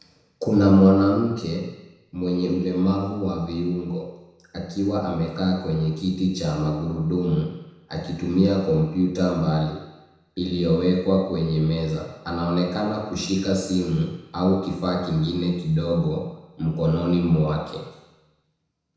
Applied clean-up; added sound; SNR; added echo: none; none; none; reverberation time 1.0 s.